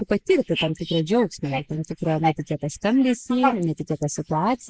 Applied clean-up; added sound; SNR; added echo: neural mask model Resemble Enhance denoiser.